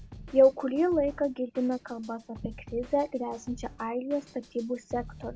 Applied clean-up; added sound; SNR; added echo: none; Drum kit; 18 dB; none.